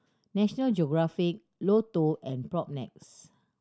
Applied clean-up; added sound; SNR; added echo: none; none; none; none.